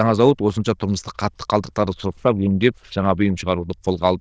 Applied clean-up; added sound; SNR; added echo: neural diffusion model UNIVERSE++.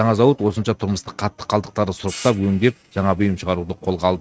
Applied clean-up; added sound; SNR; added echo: neural mask model RNNoise.